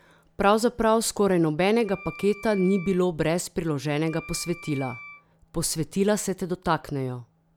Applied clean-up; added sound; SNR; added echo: none; Wind instrument, woodwind instrument; 18 dB; none.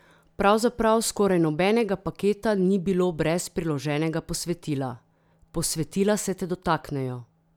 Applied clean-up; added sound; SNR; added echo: none; none; none; none.